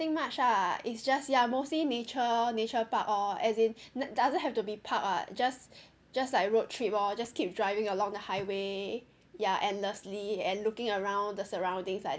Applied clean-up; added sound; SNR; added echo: none; none; none; none.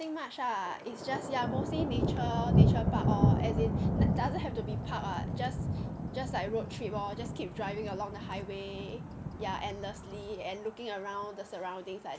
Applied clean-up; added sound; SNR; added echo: none; Thunder; -5 dB; none.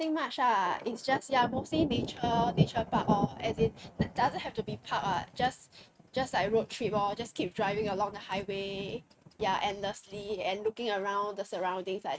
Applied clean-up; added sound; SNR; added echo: neural mask model RNNoise.